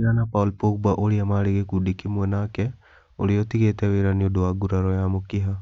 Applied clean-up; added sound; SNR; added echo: none; none; none; none.